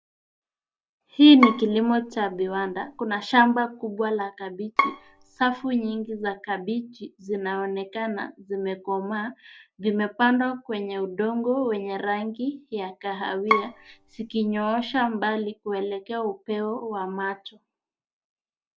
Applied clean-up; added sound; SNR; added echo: none; Bowed string instrument; 5 dB; none.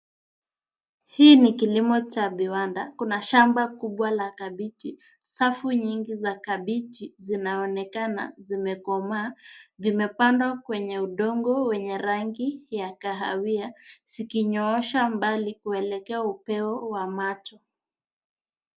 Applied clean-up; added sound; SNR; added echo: none; none; none; none.